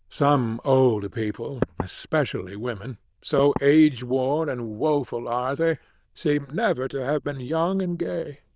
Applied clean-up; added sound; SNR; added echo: neural diffusion model UNIVERSE++.